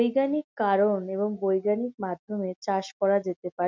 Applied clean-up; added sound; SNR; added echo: none; none; none; none.